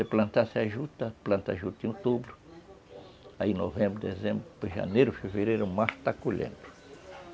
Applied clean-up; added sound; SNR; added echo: none; none; none; none.